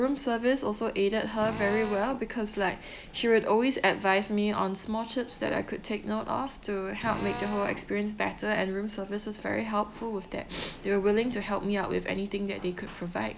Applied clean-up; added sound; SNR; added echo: none; Drill; 11 dB; none.